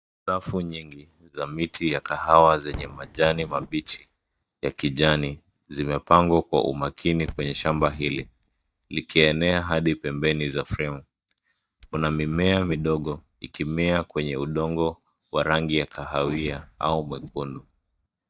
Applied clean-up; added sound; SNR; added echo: neural mask model DeepFilterNet 3.